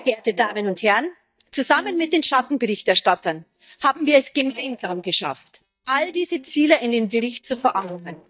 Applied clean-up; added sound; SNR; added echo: neural mask model DeepFilterNet 3.